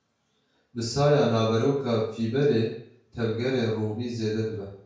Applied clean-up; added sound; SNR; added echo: none; none; none; reverberation time 0.5 s.